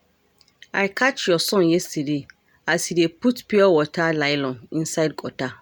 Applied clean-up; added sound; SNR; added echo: none; none; none; none.